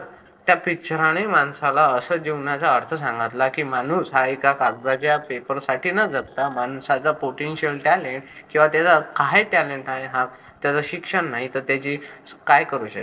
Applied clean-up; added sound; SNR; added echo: neural separator model SepFormer DNS4.